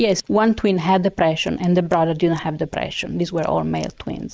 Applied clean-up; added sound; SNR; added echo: neural mask model Resemble Enhance denoiser.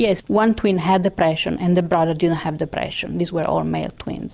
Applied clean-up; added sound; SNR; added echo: none; none; none; none.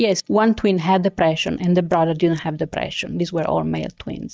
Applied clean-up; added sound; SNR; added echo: neural mask model DeepFilterNet 3.